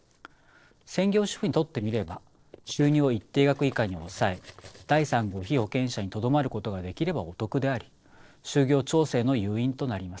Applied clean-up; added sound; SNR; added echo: neural separator model SepFormer DNS4.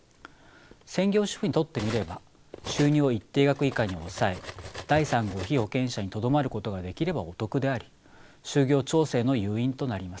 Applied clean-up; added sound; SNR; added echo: none; Cutlery, silverware; 17 dB; none.